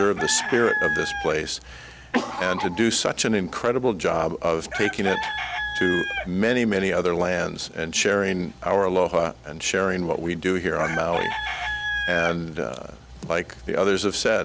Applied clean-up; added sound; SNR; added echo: none; Chicken, rooster; 9 dB; none.